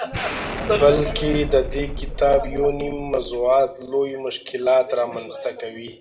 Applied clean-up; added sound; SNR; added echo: none; Explosion; 8 dB; reverberation time 0.8 s.